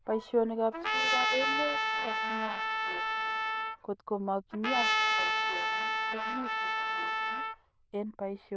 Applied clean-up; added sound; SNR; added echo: neural diffusion model UNIVERSE++.